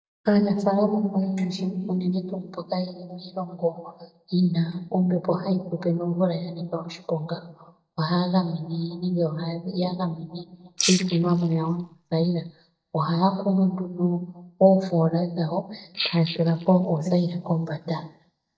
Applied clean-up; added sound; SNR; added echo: neural mask model DeepFilterNet 3.